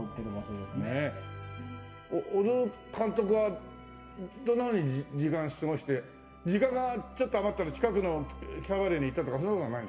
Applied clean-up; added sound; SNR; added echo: none; none; none; reverberation time 1.3 s.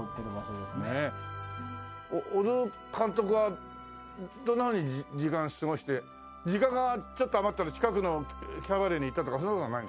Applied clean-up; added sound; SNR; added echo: none; none; none; none.